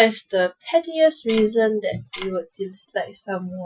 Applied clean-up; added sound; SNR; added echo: classical method Wiener filter.